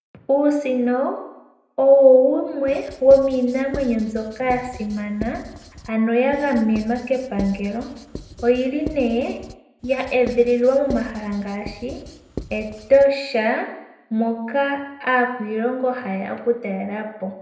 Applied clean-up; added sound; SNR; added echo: none; Writing; 16 dB; reverberation time 0.8 s.